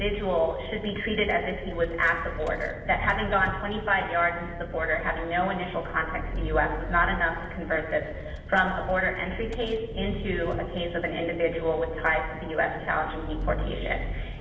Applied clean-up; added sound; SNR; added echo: none; Engine; 7 dB; reverberation time 1.2 s.